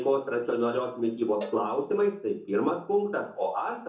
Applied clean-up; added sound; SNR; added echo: none; Cowbell; 19 dB; reverberation time 0.6 s.